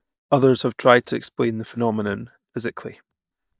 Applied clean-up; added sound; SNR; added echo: neural mask model DeepFilterNet 3.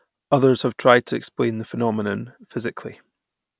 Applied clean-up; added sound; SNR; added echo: none; none; none; none.